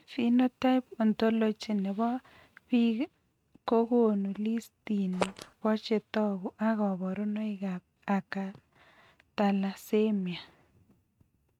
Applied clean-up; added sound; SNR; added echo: neural mask model RNNoise.